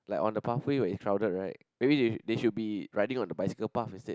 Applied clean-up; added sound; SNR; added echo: none; none; none; none.